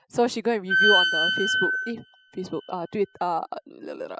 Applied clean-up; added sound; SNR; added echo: classical method spectral subtraction.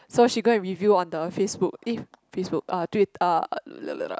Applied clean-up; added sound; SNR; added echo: none; none; none; none.